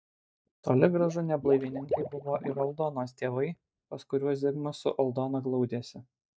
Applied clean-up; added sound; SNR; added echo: neural mask model DeepFilterNet 3.